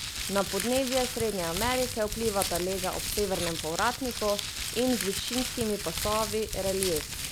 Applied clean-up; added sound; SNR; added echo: none; Crumpling, crinkling; 4 dB; none.